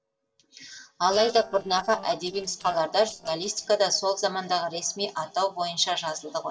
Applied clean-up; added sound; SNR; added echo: neural separator model SepFormer DNS4.